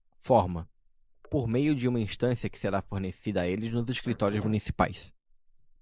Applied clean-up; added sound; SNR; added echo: neural mask model Resemble Enhance denoiser.